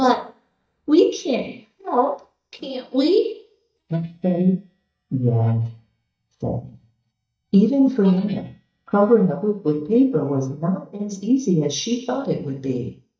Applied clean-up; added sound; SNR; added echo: neural mask model DeepFilterNet 3.